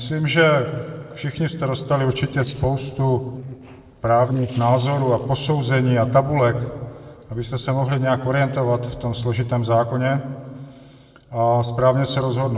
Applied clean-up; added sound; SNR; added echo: neural separator model SepFormer DNS4.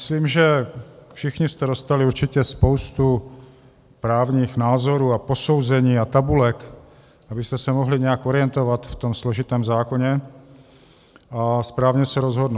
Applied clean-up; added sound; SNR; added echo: none; none; none; none.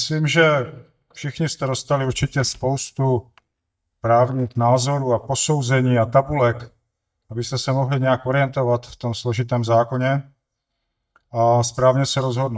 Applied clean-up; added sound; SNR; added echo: neural mask model DeepFilterNet 3.